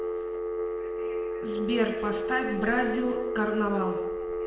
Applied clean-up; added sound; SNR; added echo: none; Telephone; 1 dB; reverberation time 1.0 s.